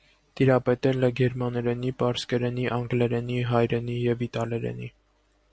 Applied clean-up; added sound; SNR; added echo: none; none; none; none.